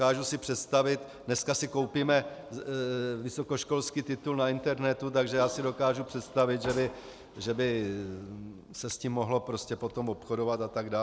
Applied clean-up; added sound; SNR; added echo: none; Hi-hat; 19 dB; none.